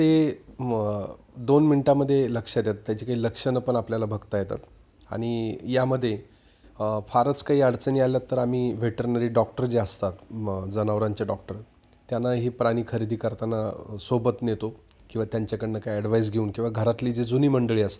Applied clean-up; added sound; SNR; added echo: none; none; none; none.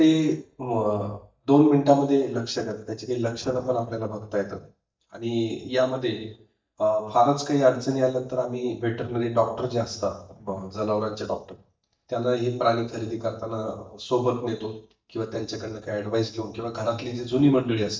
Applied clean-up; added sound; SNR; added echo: neural mask model DeepFilterNet 3.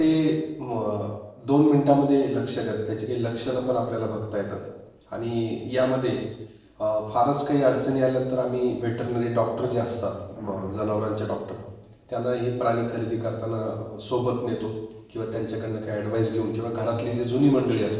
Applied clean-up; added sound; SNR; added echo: neural separator model SepFormer DNS4.